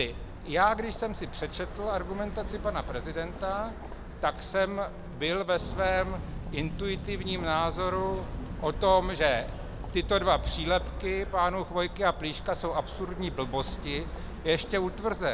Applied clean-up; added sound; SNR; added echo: none; Walk, footsteps; 7 dB; none.